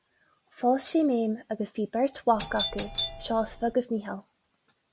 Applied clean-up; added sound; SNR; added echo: none; Doorbell; 6 dB; none.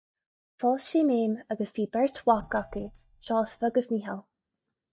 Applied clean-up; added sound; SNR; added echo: neural mask model DeepFilterNet 3.